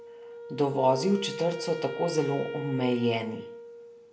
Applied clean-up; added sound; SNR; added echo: none; Wind instrument, woodwind instrument; 10 dB; reverberation time 0.2 s.